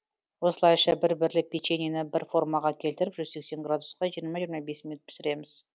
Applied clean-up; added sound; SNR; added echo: none; none; none; none.